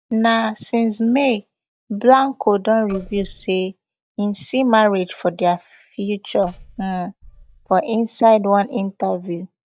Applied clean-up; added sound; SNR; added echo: neural mask model DeepFilterNet 3.